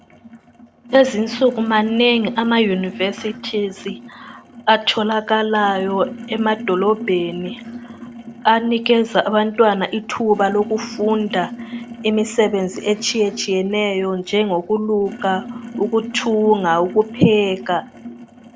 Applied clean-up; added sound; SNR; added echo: none; Sink (filling or washing); 14 dB; none.